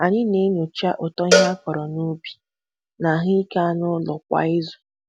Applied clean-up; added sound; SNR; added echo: none; Cowbell; 1 dB; none.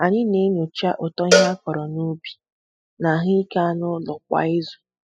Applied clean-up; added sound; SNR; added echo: classical method spectral subtraction.